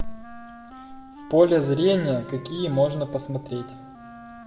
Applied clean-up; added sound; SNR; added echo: none; Wind instrument, woodwind instrument; 18 dB; reverberation time 0.9 s.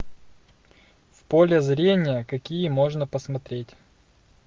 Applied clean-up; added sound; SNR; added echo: none; none; none; none.